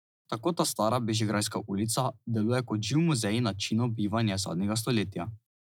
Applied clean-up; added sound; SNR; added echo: none; none; none; none.